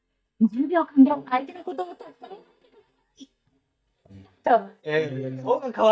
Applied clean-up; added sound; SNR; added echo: neural mask model DeepFilterNet 3.